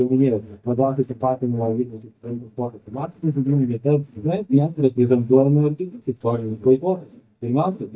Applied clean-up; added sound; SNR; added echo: neural mask model DeepFilterNet 3.